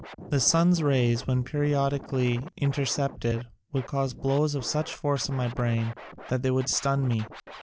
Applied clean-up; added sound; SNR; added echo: none; Scratching (performance technique); 17 dB; none.